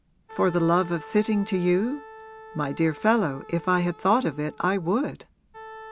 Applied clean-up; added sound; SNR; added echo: none; Wind instrument, woodwind instrument; 19 dB; none.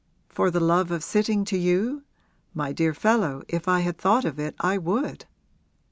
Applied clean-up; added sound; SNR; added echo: none; none; none; none.